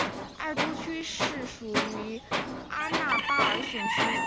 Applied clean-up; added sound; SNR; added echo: none; Bird / Chicken, rooster + Tools; -5 dB; none.